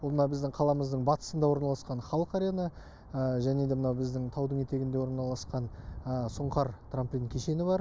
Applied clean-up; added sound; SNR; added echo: none; none; none; none.